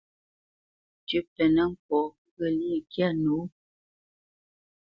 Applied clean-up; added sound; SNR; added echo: none; none; none; none.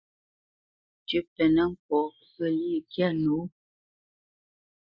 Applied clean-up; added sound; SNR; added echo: neural mask model Resemble Enhance denoiser.